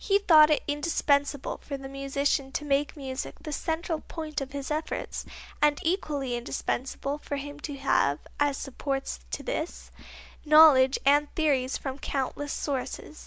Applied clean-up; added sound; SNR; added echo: none; none; none; none.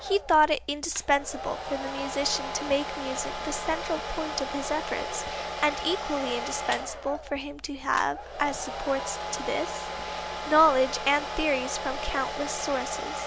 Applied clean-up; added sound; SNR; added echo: none; Domestic sounds, home sounds; 6 dB; none.